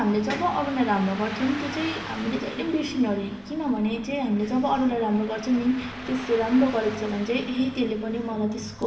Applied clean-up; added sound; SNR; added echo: none; Ocean; 14 dB; reverberation time 2.2 s.